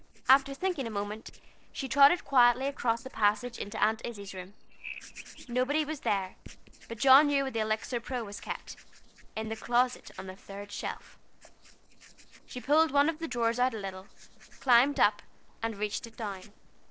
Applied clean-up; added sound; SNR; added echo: neural separator model SepFormer DNS4.